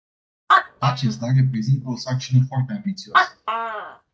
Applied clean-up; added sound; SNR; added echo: neural mask model DeepFilterNet 3.